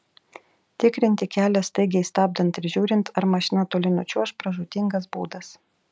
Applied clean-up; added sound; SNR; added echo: none; none; none; none.